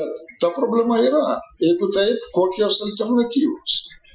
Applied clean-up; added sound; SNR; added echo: classical method Wiener filter.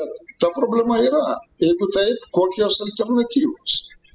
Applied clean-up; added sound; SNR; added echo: classical method spectral subtraction.